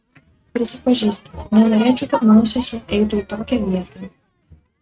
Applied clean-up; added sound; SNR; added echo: neural mask model RNNoise.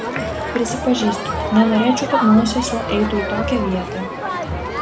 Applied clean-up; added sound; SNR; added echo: none; Crowd; 4 dB; none.